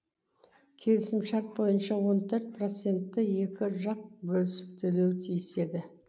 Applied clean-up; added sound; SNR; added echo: none; none; none; none.